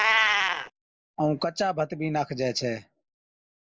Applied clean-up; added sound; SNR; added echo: neural mask model Resemble Enhance denoiser.